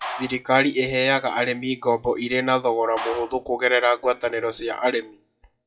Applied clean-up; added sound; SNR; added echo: classical method WPE with log-MMSE.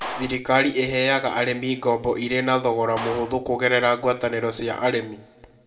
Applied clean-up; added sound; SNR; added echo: none; Clapping; 16 dB; reverberation time 1.0 s.